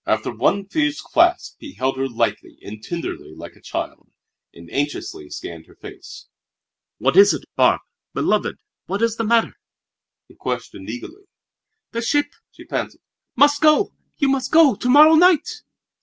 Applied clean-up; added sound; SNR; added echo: none; none; none; none.